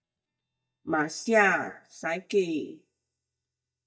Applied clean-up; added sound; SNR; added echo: neural mask model DeepFilterNet 3.